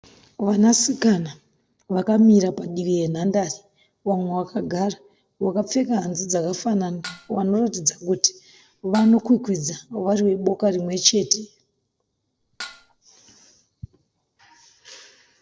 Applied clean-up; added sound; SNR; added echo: neural separator model SepFormer DNS4.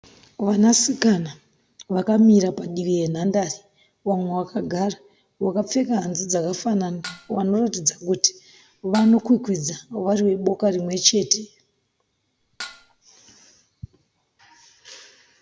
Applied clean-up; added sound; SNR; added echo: none; Dishes, pots, and pans; 17 dB; none.